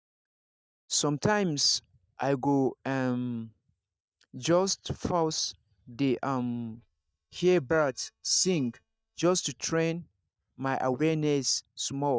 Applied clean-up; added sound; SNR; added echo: neural mask model DeepFilterNet 3.